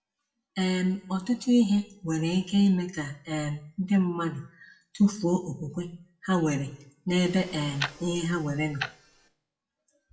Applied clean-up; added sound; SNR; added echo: classical method WPE with log-MMSE.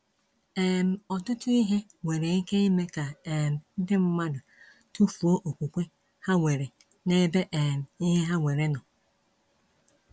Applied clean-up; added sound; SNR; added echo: none; none; none; none.